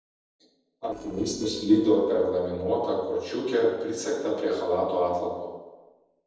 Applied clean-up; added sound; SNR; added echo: neural separator model SepFormer DNS4.